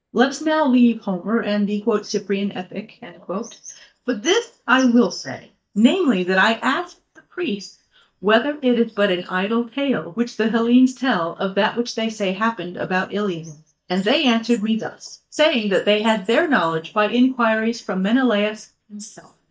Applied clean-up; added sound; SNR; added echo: neural mask model DeepFilterNet 3.